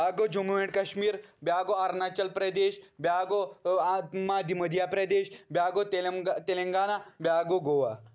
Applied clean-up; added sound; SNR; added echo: none; none; none; none.